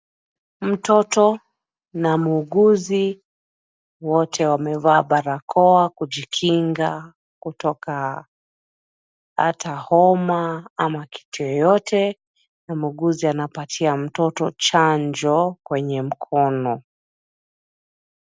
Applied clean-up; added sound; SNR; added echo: none; none; none; none.